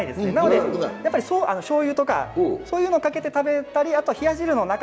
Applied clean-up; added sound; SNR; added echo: none; none; none; none.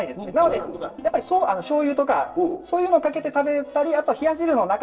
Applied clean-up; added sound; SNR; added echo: neural separator model SepFormer DNS4.